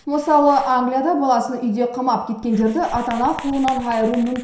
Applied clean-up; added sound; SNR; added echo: none; Writing; 20 dB; reverberation time 0.7 s.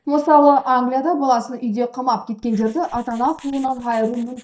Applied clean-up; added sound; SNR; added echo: neural mask model DeepFilterNet 3.